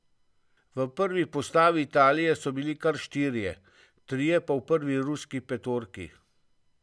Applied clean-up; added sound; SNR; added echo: none; none; none; none.